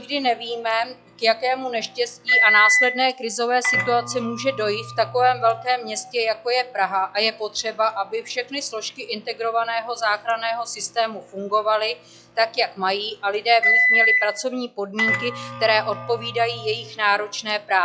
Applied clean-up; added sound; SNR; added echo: classical method log-MMSE.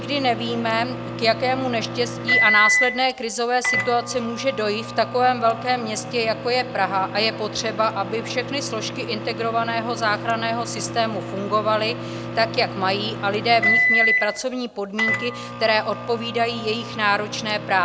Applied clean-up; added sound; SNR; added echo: none; Microwave oven; 3 dB; none.